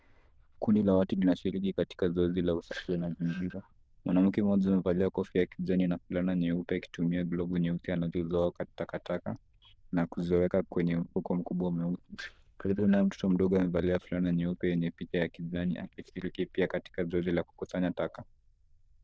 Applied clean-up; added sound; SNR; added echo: neural diffusion model UNIVERSE++.